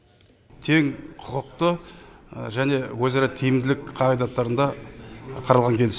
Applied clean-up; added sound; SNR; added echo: none; none; none; none.